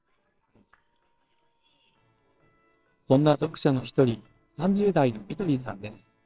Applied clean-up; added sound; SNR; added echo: neural separator model SepFormer WHAMR!.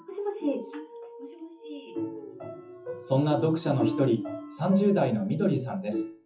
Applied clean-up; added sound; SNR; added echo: classical method WPE with log-MMSE.